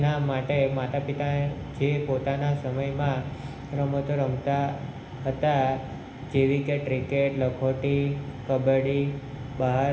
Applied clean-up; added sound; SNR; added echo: none; none; none; reverberation time 1.0 s.